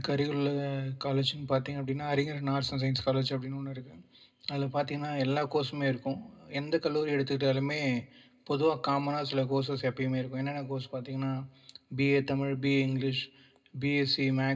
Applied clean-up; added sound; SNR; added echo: none; none; none; reverberation time 0.2 s.